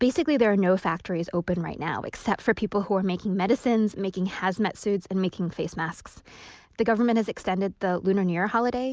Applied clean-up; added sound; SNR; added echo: none; none; none; none.